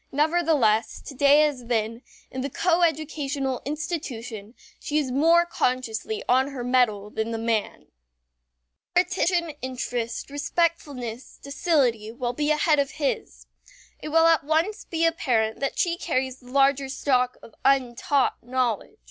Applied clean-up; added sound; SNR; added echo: none; none; none; none.